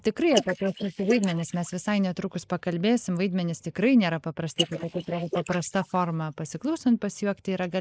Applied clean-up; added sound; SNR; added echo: neural mask model Resemble Enhance denoiser.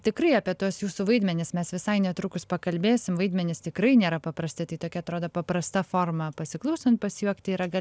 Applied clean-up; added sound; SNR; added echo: none; none; none; none.